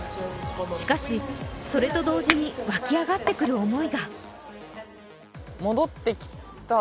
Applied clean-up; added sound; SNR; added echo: none; Chink, clink; 7 dB; none.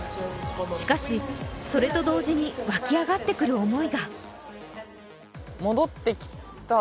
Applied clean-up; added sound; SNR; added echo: none; none; none; none.